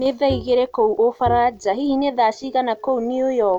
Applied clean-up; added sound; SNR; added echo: none; Bowed string instrument; 13 dB; none.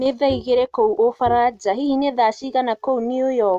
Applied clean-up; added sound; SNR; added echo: neural mask model RNNoise.